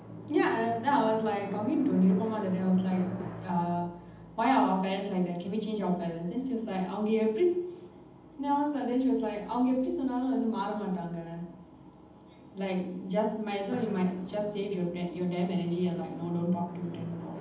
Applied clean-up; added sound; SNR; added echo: none; Drum; 16 dB; reverberation time 0.8 s.